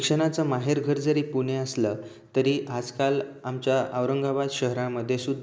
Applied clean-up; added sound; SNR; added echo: none; none; none; none.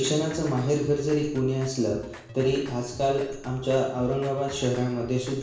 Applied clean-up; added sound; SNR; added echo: none; Drum kit; 18 dB; reverberation time 0.7 s.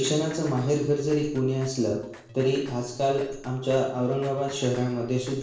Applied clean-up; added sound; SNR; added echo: neural separator model SepFormer DNS4.